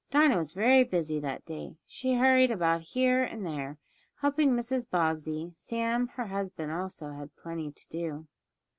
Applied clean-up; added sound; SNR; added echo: none; none; none; none.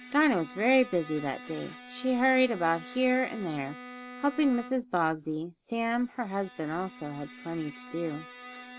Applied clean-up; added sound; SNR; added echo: none; Bowed string instrument; 17 dB; none.